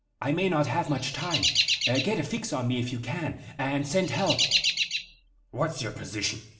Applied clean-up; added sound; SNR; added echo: none; Chirp, tweet; 1 dB; reverberation time 0.6 s.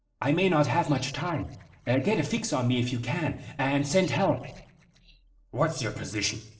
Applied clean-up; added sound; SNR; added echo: neural separator model SepFormer DNS4.